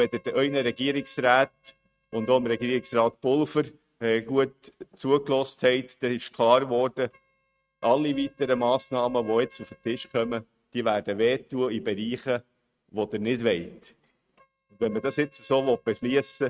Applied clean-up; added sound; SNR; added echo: neural mask model RNNoise.